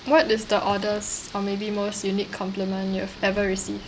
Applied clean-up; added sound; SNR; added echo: none; Rain; 19 dB; none.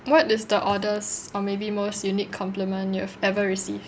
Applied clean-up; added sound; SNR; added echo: none; none; none; none.